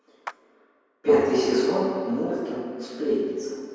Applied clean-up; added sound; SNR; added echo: none; Clapping; 20 dB; reverberation time 2.2 s.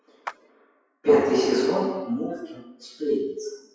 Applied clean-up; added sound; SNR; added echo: classical method WPE with log-MMSE.